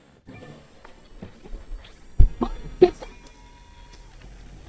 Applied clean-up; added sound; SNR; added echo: neural mask model DeepFilterNet 3.